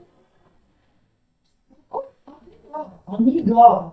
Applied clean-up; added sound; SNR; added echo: neural mask model DeepFilterNet 3.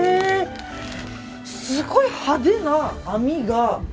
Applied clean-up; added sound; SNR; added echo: none; none; none; none.